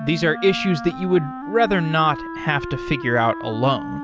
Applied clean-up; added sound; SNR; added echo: none; Wind instrument, woodwind instrument; 10 dB; none.